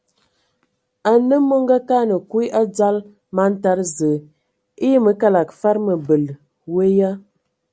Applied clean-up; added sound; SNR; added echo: none; none; none; none.